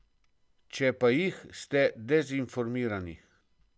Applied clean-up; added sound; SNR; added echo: none; none; none; none.